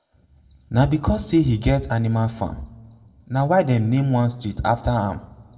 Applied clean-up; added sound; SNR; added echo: none; none; none; reverberation time 0.5 s.